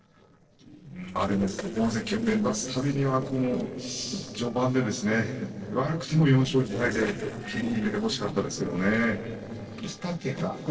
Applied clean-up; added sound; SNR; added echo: neural separator model SepFormer DNS4.